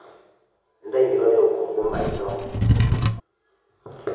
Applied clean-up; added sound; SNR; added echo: none; Wood / Tools; -3 dB; reverberation time 0.9 s.